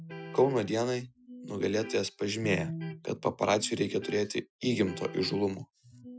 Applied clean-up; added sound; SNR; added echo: classical method Wiener filter.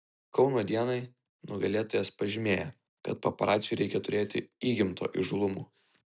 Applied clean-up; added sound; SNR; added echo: none; none; none; none.